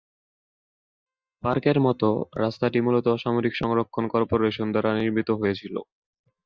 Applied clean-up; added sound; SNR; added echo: neural mask model DeepFilterNet 3.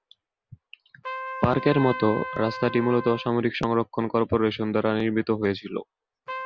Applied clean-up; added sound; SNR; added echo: none; Trumpet; 13 dB; none.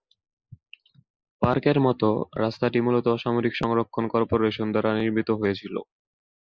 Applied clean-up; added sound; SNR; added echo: neural mask model Resemble Enhance denoiser.